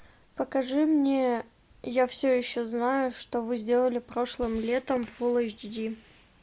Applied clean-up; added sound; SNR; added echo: none; none; none; none.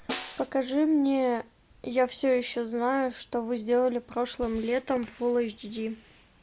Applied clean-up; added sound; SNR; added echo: none; Snare drum; 14 dB; none.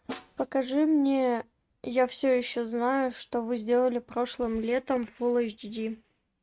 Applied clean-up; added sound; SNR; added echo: neural mask model RNNoise.